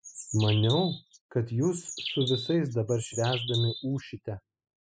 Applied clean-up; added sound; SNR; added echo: classical method spectral subtraction.